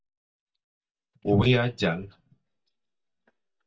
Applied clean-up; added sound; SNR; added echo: neural mask model DeepFilterNet 3.